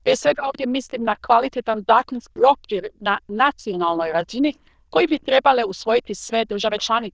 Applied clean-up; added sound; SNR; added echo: neural diffusion model UNIVERSE++.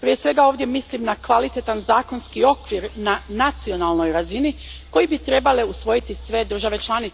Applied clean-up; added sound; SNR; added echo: none; Bird vocalization, bird call, bird song; 17 dB; none.